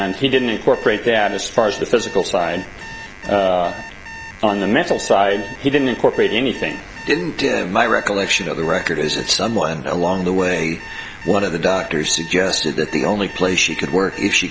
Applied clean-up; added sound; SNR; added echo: none; Alarm; 16 dB; none.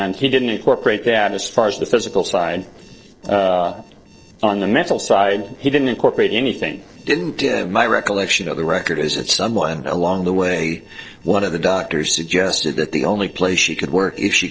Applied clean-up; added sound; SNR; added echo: neural separator model SepFormer DNS4.